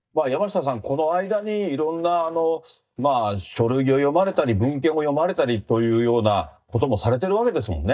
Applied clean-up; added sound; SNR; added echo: neural mask model DeepFilterNet 3.